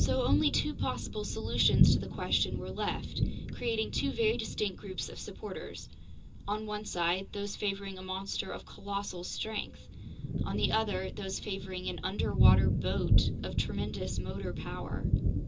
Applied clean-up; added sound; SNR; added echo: none; Thunder; -3 dB; reverberation time 0.2 s.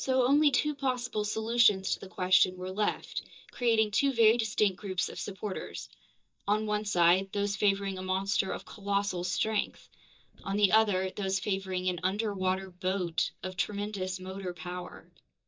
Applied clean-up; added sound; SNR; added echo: neural mask model DeepFilterNet 3.